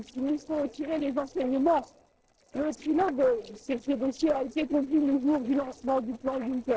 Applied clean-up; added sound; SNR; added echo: neural separator model SepFormer DNS4.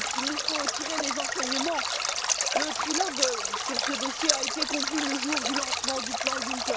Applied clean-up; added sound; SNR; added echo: none; Stream; -5 dB; none.